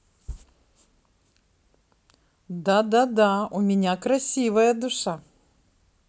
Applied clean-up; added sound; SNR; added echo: none; none; none; none.